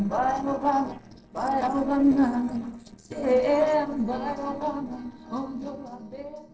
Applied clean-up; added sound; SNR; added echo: neural separator model SepFormer DNS4.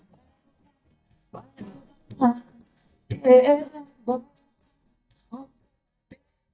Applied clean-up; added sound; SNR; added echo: neural mask model DeepFilterNet 3.